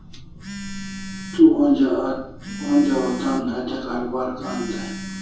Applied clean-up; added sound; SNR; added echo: none; Telephone; 12 dB; reverberation time 0.6 s.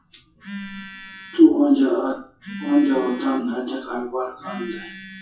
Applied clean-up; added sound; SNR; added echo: classical method WPE with log-MMSE.